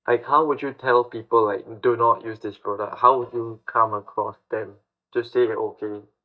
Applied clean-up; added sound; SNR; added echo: neural mask model DeepFilterNet 3.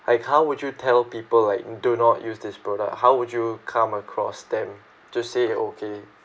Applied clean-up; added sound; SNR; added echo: none; none; none; none.